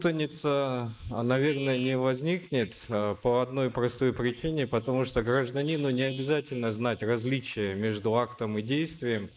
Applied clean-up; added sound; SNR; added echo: neural mask model Resemble Enhance denoiser.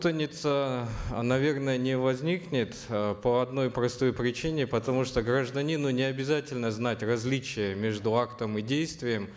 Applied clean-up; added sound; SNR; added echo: none; none; none; none.